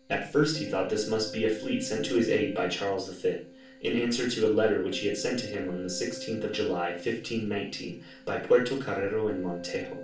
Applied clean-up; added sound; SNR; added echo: none; Keyboard (musical); 15 dB; reverberation time 0.4 s.